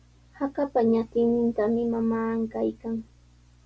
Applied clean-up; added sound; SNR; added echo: none; none; none; none.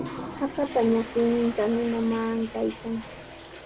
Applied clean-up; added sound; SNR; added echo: none; Toilet flush; 12 dB; none.